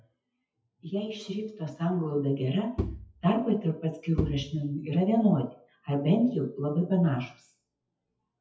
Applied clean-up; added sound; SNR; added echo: classical method WPE with log-MMSE.